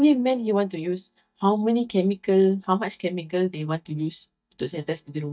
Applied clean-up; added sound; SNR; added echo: neural mask model DeepFilterNet 3.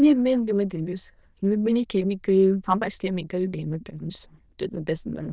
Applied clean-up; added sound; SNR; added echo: neural diffusion model UNIVERSE++.